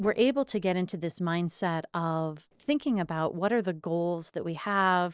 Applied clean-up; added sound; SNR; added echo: neural separator model SepFormer DNS4.